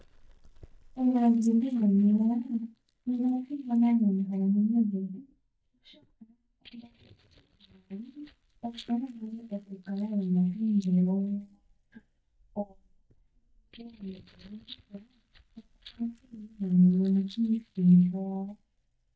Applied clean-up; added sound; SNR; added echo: neural mask model DeepFilterNet 3.